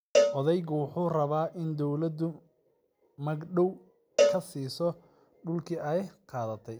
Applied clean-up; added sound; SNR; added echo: none; Cowbell; 0 dB; none.